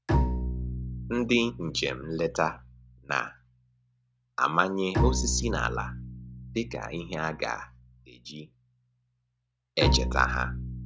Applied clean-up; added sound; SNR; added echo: none; Bowed string instrument; 1 dB; none.